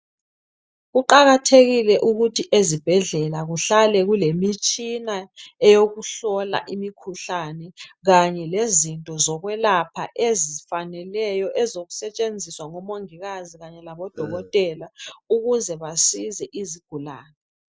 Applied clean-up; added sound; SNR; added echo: neural mask model DeepFilterNet 3.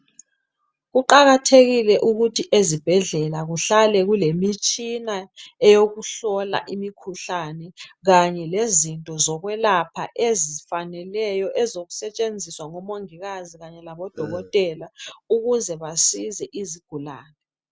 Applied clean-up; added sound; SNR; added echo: none; Burping, eructation; 15 dB; none.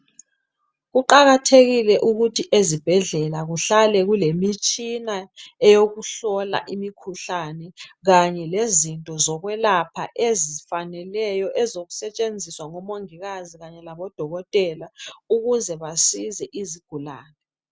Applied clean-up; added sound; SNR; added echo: none; none; none; none.